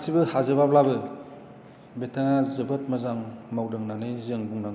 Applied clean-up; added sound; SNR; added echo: none; none; none; none.